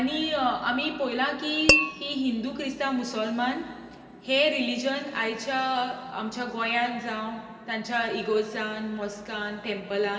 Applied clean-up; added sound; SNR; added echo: none; Tap / Glass; -2 dB; reverberation time 2.8 s.